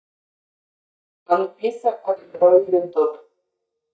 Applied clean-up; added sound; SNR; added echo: neural mask model DeepFilterNet 3.